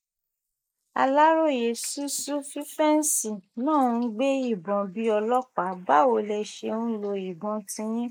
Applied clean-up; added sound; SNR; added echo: neural mask model Resemble Enhance denoiser.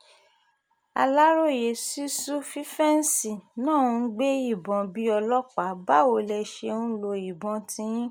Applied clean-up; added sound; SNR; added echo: none; none; none; none.